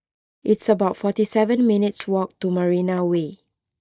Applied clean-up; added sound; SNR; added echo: neural mask model DeepFilterNet 3.